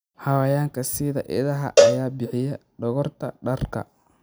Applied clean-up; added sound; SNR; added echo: none; Cowbell; -2 dB; none.